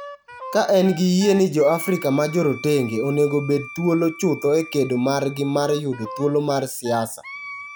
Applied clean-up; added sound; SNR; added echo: none; Wind instrument, woodwind instrument; 16 dB; none.